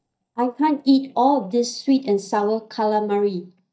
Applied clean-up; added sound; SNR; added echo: neural mask model DeepFilterNet 3.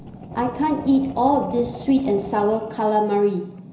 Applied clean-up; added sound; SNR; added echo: none; Fire; 16 dB; reverberation time 0.5 s.